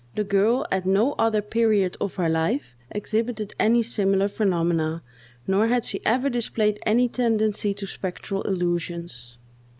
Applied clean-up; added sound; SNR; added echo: none; none; none; none.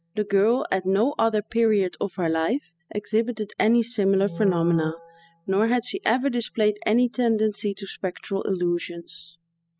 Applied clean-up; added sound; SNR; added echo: classical method spectral subtraction.